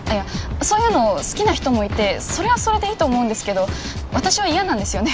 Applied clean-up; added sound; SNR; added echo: none; Wind; 18 dB; none.